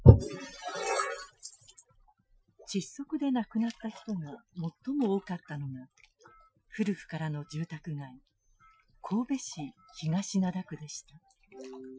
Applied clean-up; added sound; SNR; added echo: classical method Wiener filter.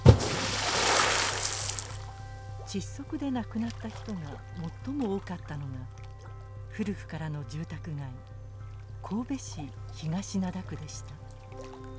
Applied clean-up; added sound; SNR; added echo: none; Splash, splatter; -4 dB; none.